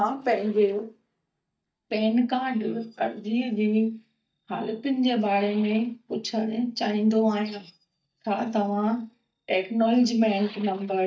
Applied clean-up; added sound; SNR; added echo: neural mask model DeepFilterNet 3.